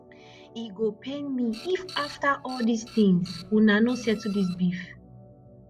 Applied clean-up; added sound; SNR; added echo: none; Organ + Printer; 19 dB; none.